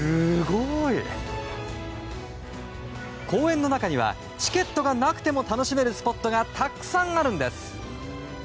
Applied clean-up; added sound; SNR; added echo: none; none; none; none.